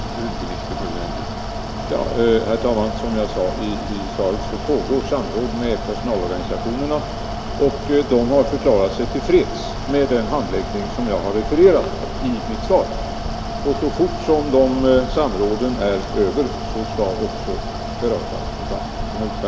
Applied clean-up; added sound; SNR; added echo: none; Mechanical fan; 5 dB; none.